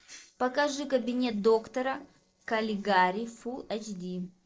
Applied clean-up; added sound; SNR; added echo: neural separator model SepFormer DNS4.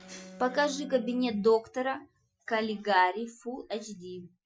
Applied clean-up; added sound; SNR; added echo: classical method Wiener filter.